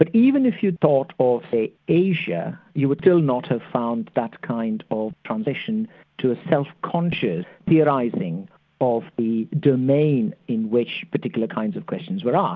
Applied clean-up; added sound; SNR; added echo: none; none; none; none.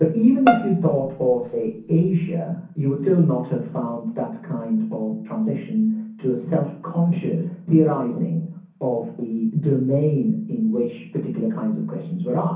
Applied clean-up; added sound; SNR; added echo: none; Bowed string instrument; 5 dB; reverberation time 0.6 s.